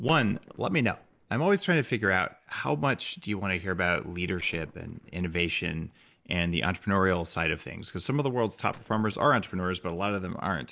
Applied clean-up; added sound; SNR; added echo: neural separator model SepFormer DNS4.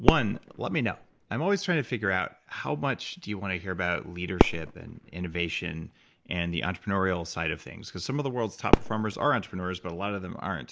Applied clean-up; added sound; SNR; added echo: none; Fireworks; 2 dB; none.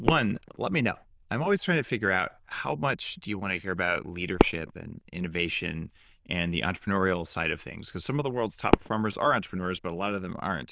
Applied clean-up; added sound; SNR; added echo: neural diffusion model UNIVERSE++.